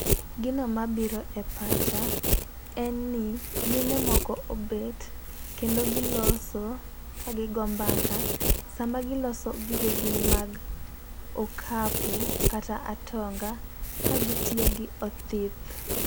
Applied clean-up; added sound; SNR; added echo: none; Domestic sounds, home sounds; -3 dB; none.